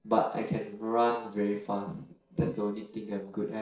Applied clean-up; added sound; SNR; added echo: neural separator model SepFormer DNS4.